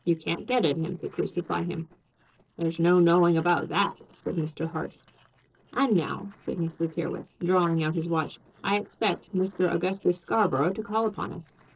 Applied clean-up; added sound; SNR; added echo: neural separator model SepFormer DNS4.